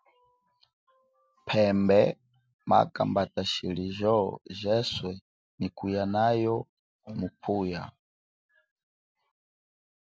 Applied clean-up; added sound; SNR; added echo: none; none; none; none.